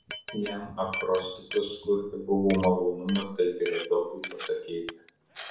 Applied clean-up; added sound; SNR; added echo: none; Glass; 13 dB; reverberation time 0.5 s.